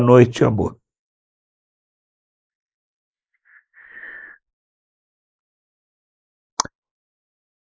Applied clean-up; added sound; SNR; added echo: neural mask model Resemble Enhance denoiser.